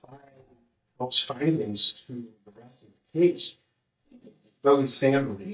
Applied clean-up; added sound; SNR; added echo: neural mask model DeepFilterNet 3.